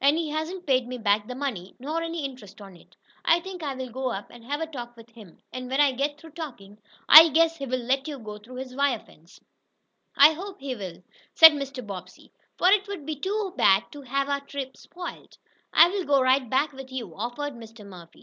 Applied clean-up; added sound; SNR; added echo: none; none; none; none.